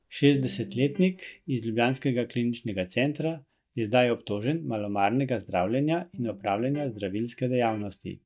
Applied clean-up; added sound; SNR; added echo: neural mask model DeepFilterNet 3.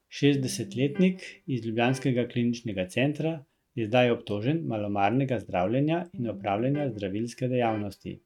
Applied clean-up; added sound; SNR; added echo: neural mask model RNNoise.